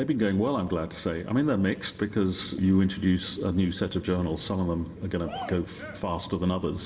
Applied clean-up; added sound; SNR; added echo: none; Cheering; 13 dB; reverberation time 1.3 s.